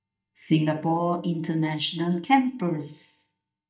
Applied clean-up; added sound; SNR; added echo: neural mask model DeepFilterNet 3.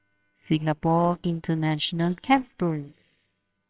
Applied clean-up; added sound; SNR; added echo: neural separator model SepFormer WHAMR!.